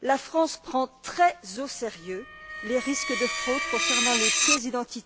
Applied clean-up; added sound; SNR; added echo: none; Screech; 0 dB; none.